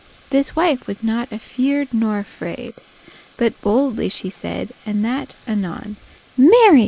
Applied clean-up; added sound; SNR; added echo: neural mask model Resemble Enhance denoiser.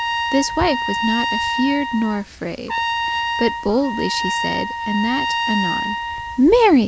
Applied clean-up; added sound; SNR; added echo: none; Trumpet; 3 dB; none.